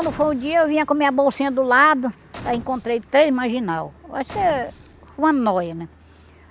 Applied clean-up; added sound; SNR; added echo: none; Boom; 19 dB; none.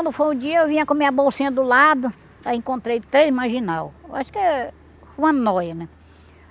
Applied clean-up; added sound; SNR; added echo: none; none; none; none.